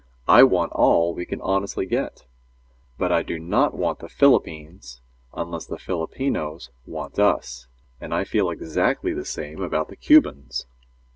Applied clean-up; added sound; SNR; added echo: none; none; none; none.